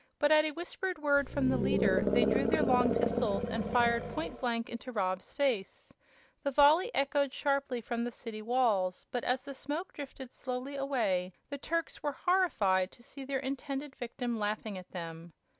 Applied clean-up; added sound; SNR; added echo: none; Animal; -1 dB; none.